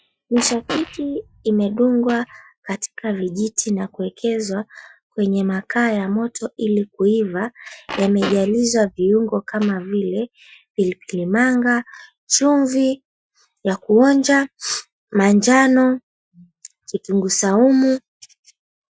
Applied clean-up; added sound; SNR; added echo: classical method Wiener filter.